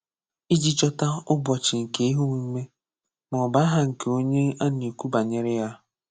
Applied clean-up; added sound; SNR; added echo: none; none; none; none.